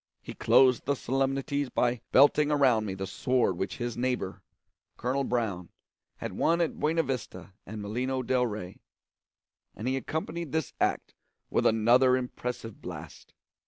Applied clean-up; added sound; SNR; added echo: none; none; none; none.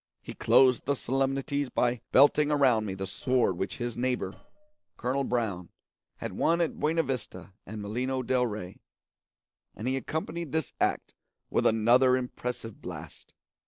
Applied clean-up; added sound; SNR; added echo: neural separator model SepFormer DNS4.